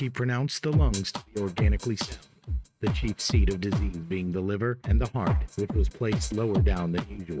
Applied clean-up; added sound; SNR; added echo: neural mask model RNNoise.